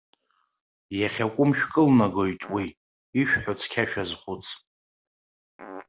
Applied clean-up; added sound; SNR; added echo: none; Fart; 14 dB; none.